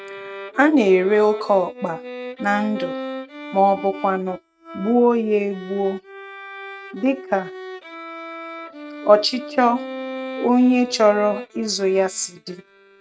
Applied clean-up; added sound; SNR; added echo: neural mask model RNNoise.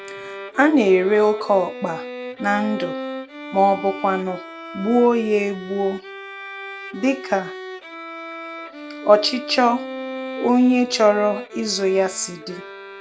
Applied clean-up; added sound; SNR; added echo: none; Bowed string instrument; 12 dB; none.